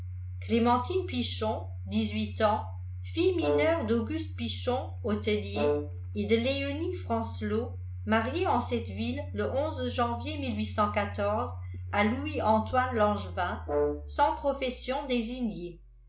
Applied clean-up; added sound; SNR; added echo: none; Brass instrument + Domestic sounds, home sounds; 6 dB; none.